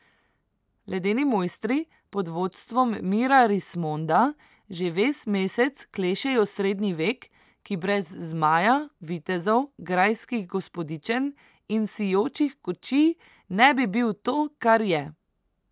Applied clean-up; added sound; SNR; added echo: none; none; none; none.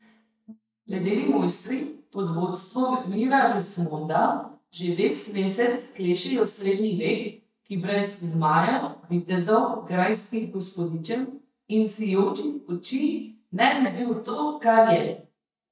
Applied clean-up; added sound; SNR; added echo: neural mask model DeepFilterNet 3.